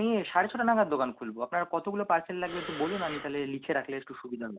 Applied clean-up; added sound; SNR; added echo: none; Breathing; 10 dB; none.